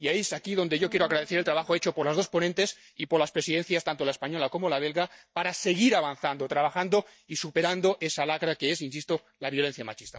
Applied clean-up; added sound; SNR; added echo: neural mask model DeepFilterNet 3.